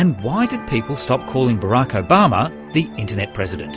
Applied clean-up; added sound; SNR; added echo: none; none; none; none.